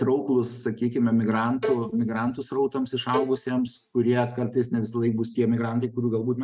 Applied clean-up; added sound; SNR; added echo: neural mask model RNNoise.